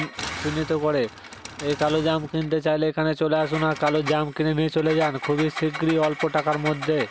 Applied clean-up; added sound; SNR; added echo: none; Engine; 12 dB; none.